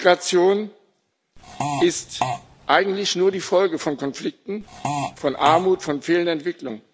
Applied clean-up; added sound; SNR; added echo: none; Fart; 6 dB; none.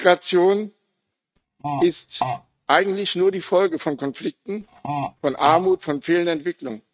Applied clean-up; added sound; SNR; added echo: neural mask model RNNoise.